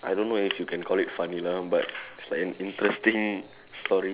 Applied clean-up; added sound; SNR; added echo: none; none; none; none.